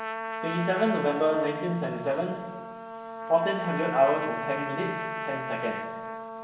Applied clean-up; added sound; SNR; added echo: none; Trumpet; 6 dB; reverberation time 1.2 s.